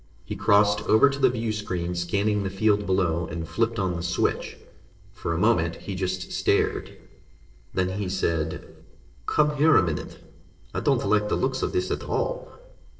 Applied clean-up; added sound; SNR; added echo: neural separator model SepFormer DNS4.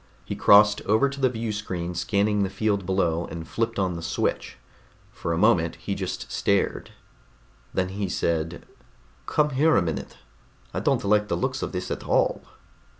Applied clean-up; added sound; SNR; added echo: none; none; none; none.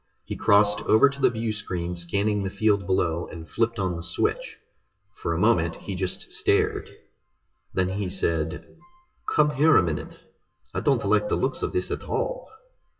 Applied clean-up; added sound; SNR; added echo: classical method WPE with log-MMSE.